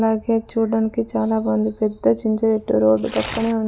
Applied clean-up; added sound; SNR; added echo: none; Tearing; 18 dB; none.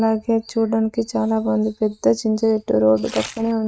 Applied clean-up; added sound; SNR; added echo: neural mask model RNNoise.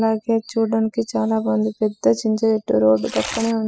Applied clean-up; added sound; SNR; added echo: classical method spectral subtraction.